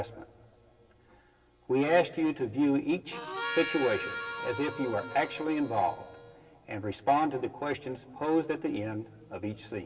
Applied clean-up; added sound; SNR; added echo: none; Harmonica; 7 dB; reverberation time 2.9 s.